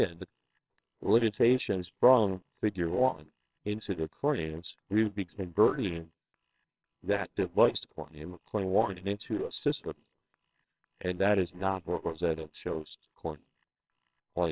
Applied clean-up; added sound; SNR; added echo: neural separator model SepFormer WHAMR!.